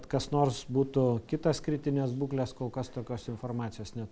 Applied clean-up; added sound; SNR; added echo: none; none; none; none.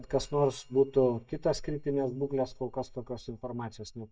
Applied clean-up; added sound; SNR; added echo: neural mask model DeepFilterNet 3.